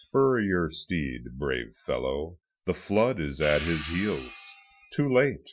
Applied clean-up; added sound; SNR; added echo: classical method Wiener filter.